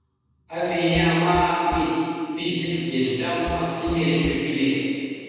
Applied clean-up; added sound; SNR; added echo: none; Knock; 13 dB; reverberation time 2.1 s.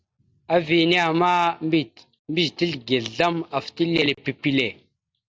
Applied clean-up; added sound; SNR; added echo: none; none; none; none.